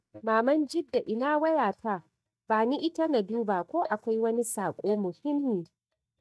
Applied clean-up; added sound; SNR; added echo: neural mask model DeepFilterNet 3.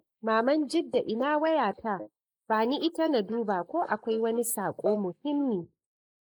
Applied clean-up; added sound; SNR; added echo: neural mask model Resemble Enhance denoiser.